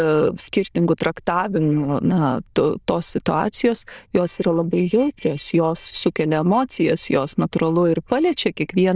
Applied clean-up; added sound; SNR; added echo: neural diffusion model UNIVERSE++.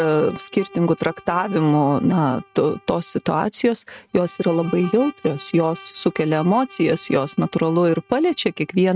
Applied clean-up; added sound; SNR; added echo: neural mask model RNNoise.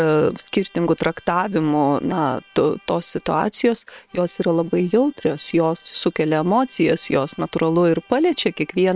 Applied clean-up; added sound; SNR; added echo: neural separator model SepFormer WHAM!.